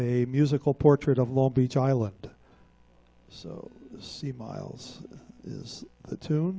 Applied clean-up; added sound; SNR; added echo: none; none; none; none.